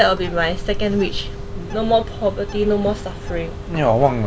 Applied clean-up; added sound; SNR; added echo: none; Bird; 8 dB; none.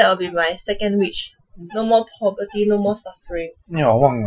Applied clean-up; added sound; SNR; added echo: classical method Wiener filter.